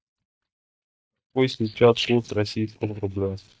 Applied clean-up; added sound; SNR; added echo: neural mask model DeepFilterNet 3.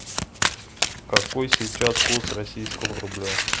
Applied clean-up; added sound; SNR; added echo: none; Domestic sounds, home sounds; -4 dB; none.